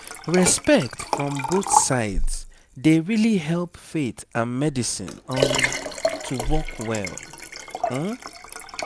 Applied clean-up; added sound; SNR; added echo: none; Liquid; 4 dB; none.